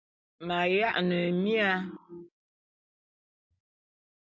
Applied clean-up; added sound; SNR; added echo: none; none; none; none.